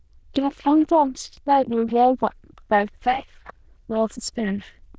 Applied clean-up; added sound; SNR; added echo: neural diffusion model UNIVERSE++.